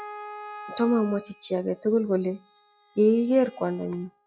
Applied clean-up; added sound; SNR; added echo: classical method log-MMSE.